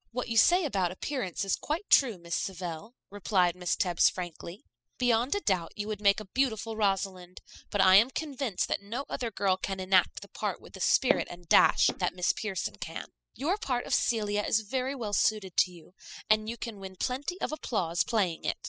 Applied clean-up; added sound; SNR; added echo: classical method spectral subtraction.